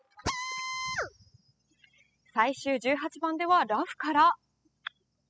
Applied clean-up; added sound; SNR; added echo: classical method spectral subtraction.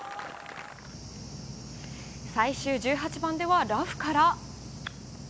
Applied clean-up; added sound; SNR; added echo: none; none; none; none.